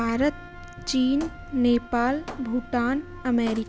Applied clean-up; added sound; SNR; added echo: none; Wind instrument, woodwind instrument + Wood; 18 dB; none.